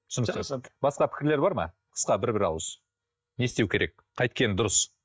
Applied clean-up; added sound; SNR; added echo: neural mask model DeepFilterNet 3.